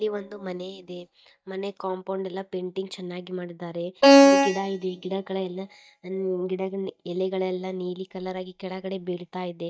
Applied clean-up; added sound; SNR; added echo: neural mask model DeepFilterNet 3.